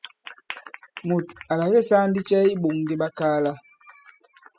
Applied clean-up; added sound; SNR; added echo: classical method spectral subtraction.